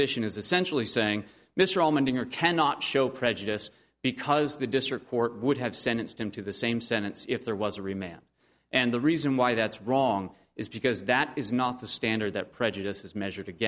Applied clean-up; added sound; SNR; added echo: none; none; none; none.